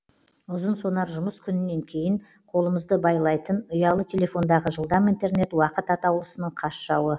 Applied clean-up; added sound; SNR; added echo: none; none; none; none.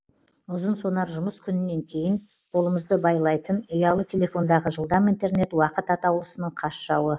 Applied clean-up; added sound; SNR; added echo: neural mask model Resemble Enhance denoiser.